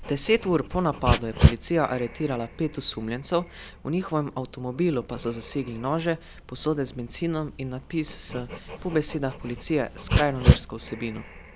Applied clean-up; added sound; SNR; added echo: none; Dog; 1 dB; none.